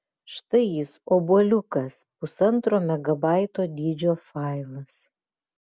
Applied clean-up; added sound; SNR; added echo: none; none; none; none.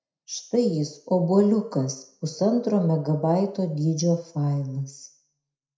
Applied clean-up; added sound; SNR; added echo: none; none; none; reverberation time 0.4 s.